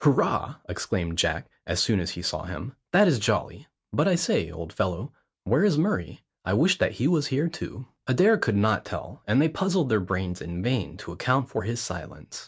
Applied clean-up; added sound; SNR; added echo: none; none; none; none.